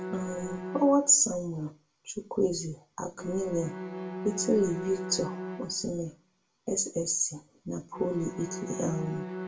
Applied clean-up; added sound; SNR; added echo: none; Bowed string instrument; 10 dB; reverberation time 0.2 s.